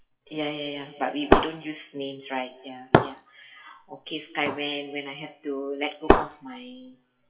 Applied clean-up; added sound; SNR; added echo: classical method WPE with log-MMSE.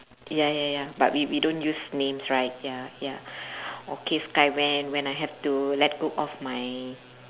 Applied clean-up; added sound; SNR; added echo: none; none; none; none.